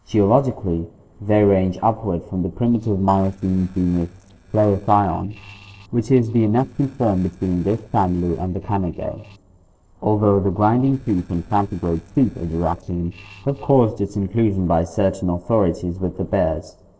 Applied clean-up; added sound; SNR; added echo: neural separator model SepFormer DNS4.